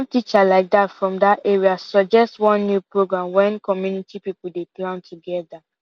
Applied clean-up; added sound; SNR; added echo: none; none; none; none.